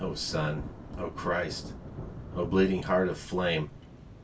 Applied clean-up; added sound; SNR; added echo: none; Thunder / Rain; 11 dB; reverberation time 0.2 s.